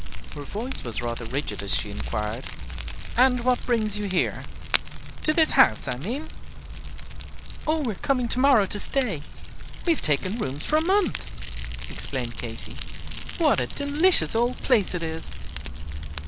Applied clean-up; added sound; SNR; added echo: none; Fire; 3 dB; none.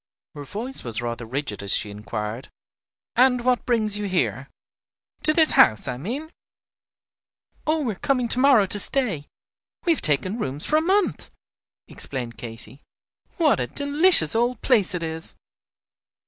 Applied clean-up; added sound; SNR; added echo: none; none; none; none.